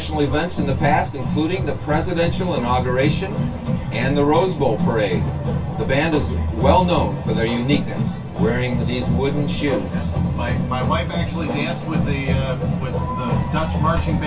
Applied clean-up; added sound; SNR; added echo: none; none; none; reverberation time 0.1 s.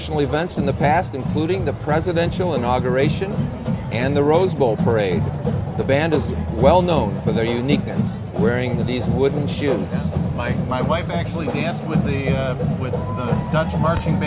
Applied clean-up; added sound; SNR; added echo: none; none; none; none.